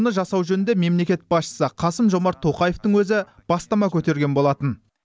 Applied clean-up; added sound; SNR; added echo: none; none; none; none.